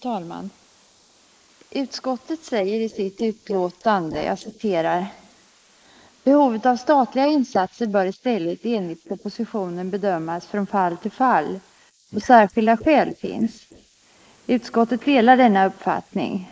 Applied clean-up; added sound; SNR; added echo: neural mask model Resemble Enhance denoiser.